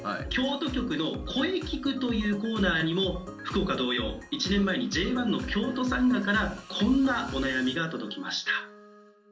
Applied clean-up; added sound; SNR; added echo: none; none; none; reverberation time 0.3 s.